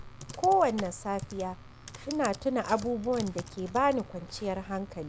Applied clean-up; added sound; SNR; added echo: none; Computer keyboard; 14 dB; none.